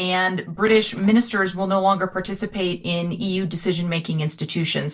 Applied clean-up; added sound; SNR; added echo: neural separator model SepFormer DNS4.